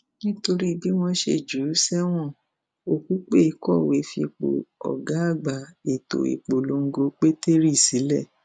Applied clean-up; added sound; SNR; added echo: none; none; none; none.